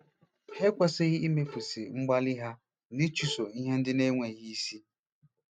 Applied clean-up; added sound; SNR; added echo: neural mask model RNNoise.